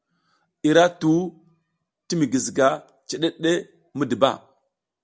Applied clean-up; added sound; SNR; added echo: none; none; none; none.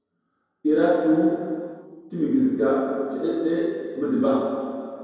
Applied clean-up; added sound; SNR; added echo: none; none; none; reverberation time 2.2 s.